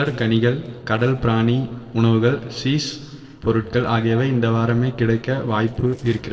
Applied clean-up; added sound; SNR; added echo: neural separator model SepFormer DNS4.